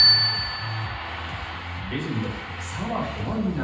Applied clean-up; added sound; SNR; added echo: none; Bicycle bell; -2 dB; reverberation time 0.9 s.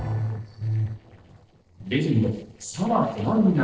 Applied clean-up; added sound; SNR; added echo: neural separator model SepFormer DNS4.